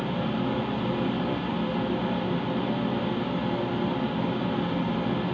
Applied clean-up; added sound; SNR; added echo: none; none; none; reverberation time 0.8 s.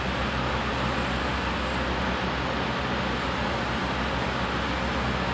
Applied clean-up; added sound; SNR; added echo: none; none; none; none.